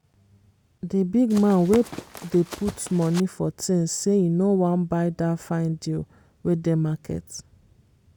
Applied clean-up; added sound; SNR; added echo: none; Run; 15 dB; none.